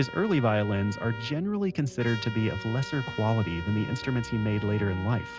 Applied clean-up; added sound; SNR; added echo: none; Trumpet; 13 dB; none.